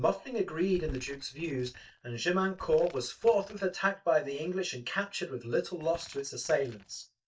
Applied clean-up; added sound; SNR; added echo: neural mask model DeepFilterNet 3.